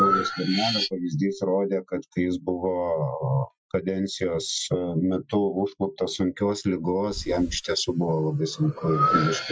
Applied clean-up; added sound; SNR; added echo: classical method Wiener filter.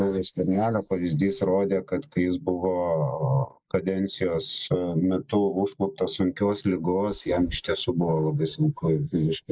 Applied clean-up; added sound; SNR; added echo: neural mask model Resemble Enhance denoiser.